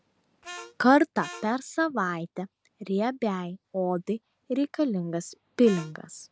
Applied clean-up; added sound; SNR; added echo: none; Harmonica; 17 dB; none.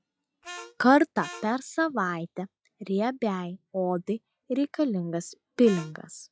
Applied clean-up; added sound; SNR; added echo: classical method log-MMSE.